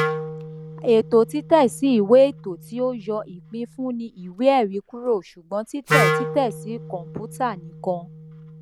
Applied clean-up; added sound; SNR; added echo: none; Wind instrument, woodwind instrument; 7 dB; none.